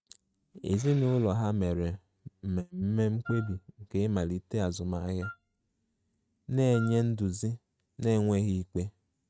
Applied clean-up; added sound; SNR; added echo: neural mask model RNNoise.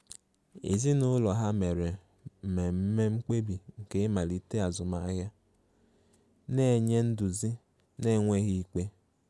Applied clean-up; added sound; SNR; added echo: none; none; none; none.